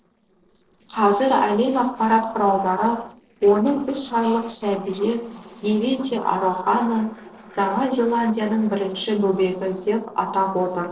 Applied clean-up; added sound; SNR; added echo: neural separator model SepFormer DNS4.